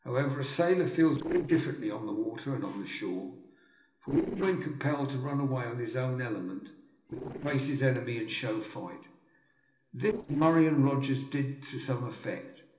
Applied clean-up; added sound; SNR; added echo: neural separator model SepFormer DNS4.